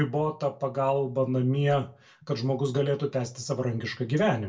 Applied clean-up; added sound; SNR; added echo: none; none; none; reverberation time 0.2 s.